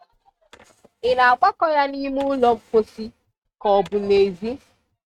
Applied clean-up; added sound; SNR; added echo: neural mask model RNNoise.